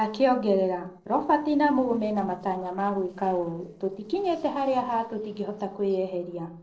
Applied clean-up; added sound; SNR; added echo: neural separator model SepFormer DNS4.